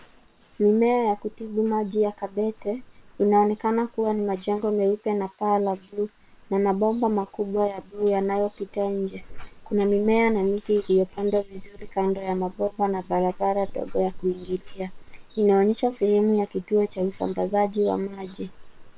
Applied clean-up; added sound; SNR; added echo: neural separator model SepFormer WHAM!.